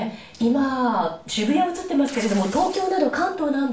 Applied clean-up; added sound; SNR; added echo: none; Tearing; 16 dB; reverberation time 0.4 s.